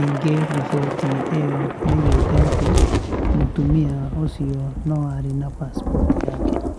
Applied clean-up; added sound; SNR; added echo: none; Thunder / Rain; -1 dB; none.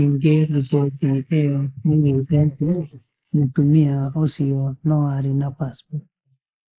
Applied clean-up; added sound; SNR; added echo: neural mask model Resemble Enhance denoiser.